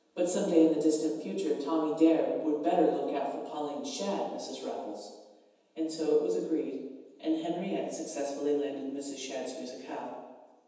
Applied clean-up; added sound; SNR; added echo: none; none; none; reverberation time 1.1 s.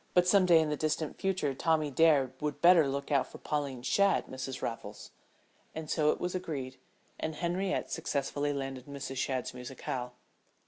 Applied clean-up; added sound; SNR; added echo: none; none; none; none.